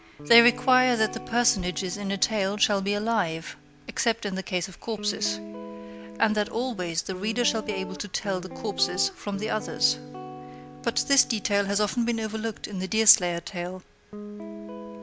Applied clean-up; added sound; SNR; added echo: none; Guitar; 14 dB; none.